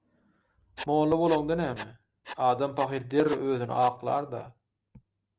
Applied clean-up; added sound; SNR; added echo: none; Writing; 17 dB; none.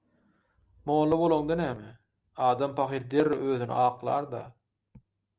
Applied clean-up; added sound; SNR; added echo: none; none; none; none.